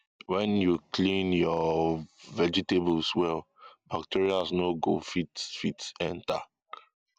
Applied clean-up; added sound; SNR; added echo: none; none; none; none.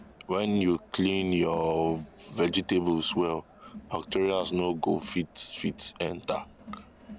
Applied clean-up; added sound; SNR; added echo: none; Crowd; 19 dB; none.